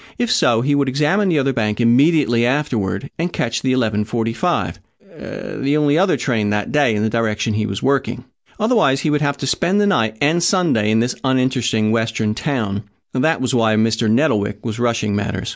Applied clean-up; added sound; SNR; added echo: none; none; none; none.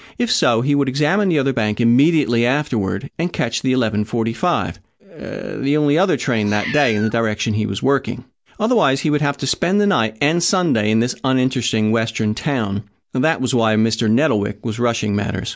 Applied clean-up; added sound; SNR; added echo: none; Meow; 14 dB; none.